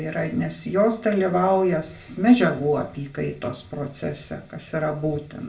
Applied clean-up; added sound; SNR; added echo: none; none; none; reverberation time 0.2 s.